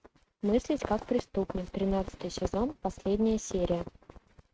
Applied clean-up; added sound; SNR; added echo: neural mask model RNNoise.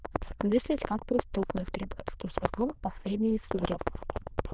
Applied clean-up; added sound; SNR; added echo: neural diffusion model UNIVERSE++.